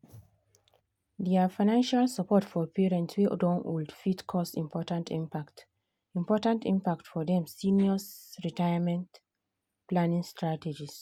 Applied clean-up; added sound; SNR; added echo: none; none; none; none.